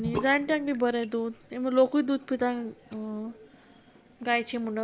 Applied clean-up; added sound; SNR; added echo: none; Bathtub (filling or washing) / Sink (filling or washing); 14 dB; none.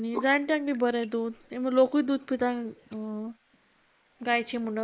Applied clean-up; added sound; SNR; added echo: neural mask model Resemble Enhance denoiser.